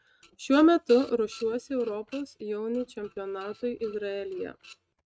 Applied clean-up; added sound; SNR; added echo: neural mask model RNNoise.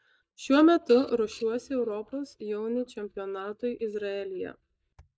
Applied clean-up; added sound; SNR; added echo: neural mask model DeepFilterNet 3.